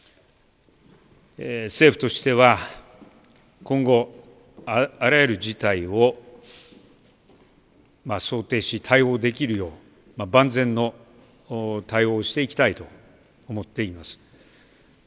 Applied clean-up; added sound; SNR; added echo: none; none; none; none.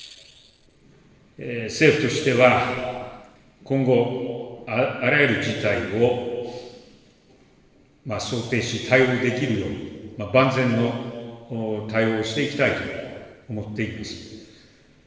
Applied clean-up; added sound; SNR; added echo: none; none; none; reverberation time 1.6 s.